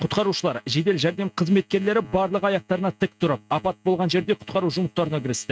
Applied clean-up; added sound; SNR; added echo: neural mask model RNNoise.